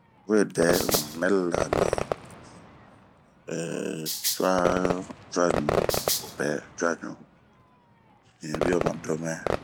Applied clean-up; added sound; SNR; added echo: none; Fireworks + Rattle (instrument); 2 dB; none.